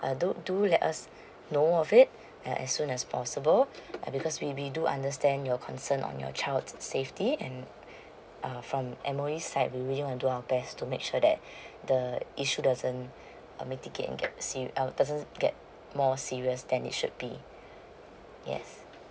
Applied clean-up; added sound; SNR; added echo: none; none; none; none.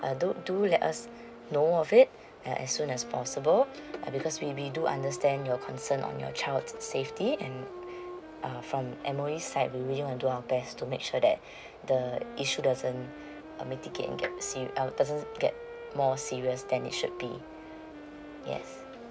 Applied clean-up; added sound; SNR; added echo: none; Wind instrument, woodwind instrument; 14 dB; none.